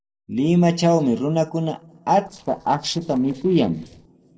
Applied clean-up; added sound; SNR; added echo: neural separator model SepFormer DNS4.